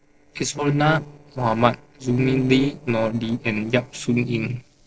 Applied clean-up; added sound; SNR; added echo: neural separator model SepFormer DNS4.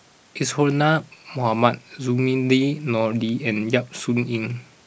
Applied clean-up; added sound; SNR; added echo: none; none; none; none.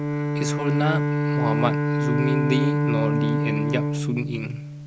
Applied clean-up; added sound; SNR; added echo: none; Bowed string instrument; -5 dB; none.